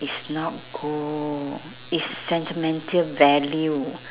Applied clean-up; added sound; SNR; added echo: none; none; none; none.